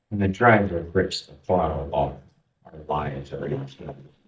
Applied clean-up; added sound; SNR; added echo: neural mask model DeepFilterNet 3.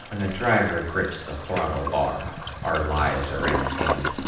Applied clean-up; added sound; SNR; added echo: none; Toilet flush; 5 dB; reverberation time 0.9 s.